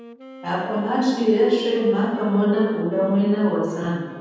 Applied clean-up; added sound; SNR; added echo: none; Wind instrument, woodwind instrument; 19 dB; reverberation time 1.2 s.